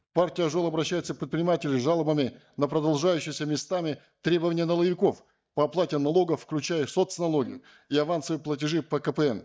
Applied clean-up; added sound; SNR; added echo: neural mask model DeepFilterNet 3.